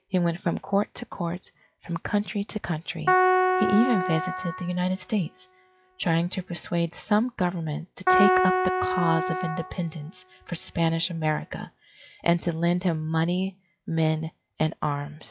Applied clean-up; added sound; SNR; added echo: classical method log-MMSE.